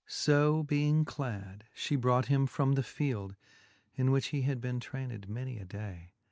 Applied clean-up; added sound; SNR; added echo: neural mask model Resemble Enhance denoiser.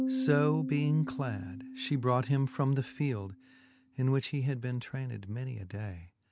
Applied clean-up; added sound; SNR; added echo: none; Piano; 8 dB; none.